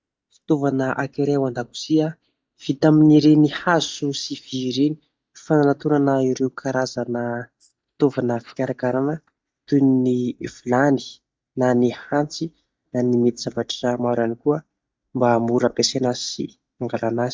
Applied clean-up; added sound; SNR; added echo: neural mask model DeepFilterNet 3.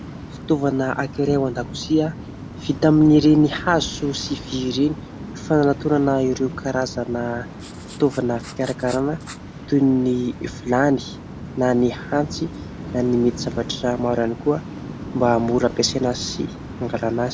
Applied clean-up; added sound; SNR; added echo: none; Writing + Waves, surf; 12 dB; none.